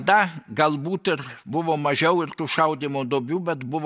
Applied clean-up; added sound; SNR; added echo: none; none; none; none.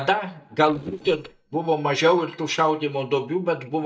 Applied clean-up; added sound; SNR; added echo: neural mask model DeepFilterNet 3.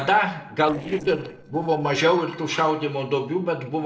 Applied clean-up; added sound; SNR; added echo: neural separator model SepFormer DNS4.